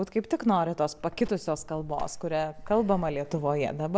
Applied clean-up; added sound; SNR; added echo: none; none; none; none.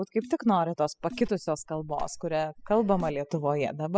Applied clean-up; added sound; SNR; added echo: classical method spectral subtraction.